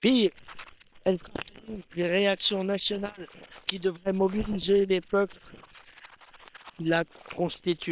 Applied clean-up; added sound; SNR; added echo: neural separator model SepFormer WHAM!.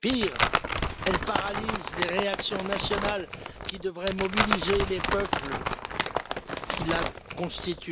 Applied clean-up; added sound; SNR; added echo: none; Crumpling, crinkling; -1 dB; none.